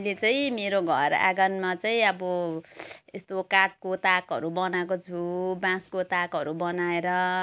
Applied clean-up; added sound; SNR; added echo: none; none; none; none.